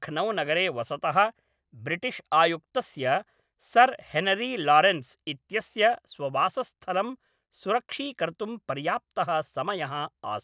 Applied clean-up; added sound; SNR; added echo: none; none; none; none.